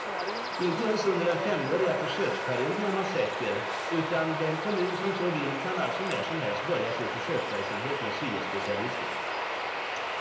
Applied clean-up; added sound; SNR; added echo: none; Bird vocalization, bird call, bird song; 2 dB; reverberation time 0.8 s.